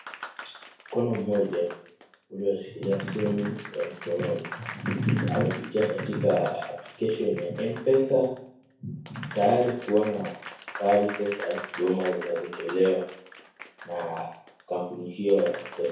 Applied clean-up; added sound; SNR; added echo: none; Applause; 14 dB; reverberation time 0.6 s.